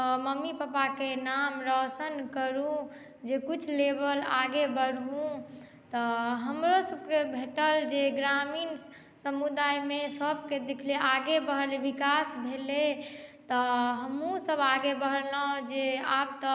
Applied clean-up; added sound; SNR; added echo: none; none; none; none.